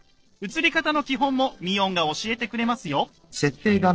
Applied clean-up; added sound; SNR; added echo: neural separator model SepFormer DNS4.